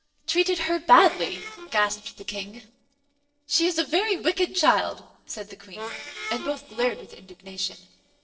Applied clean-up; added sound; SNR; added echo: neural separator model SepFormer DNS4.